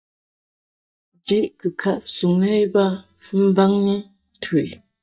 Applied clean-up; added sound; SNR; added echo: neural mask model DeepFilterNet 3.